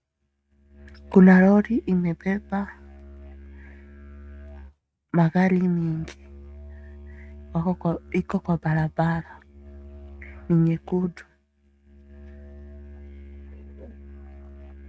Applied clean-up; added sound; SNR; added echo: neural mask model RNNoise.